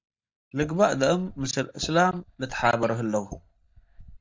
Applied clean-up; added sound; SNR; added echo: neural mask model DeepFilterNet 3.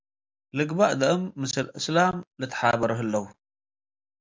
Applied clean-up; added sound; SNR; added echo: none; none; none; none.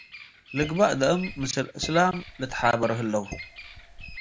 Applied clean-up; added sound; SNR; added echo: none; Bird vocalization, bird call, bird song + Dishes, pots, and pans; 15 dB; none.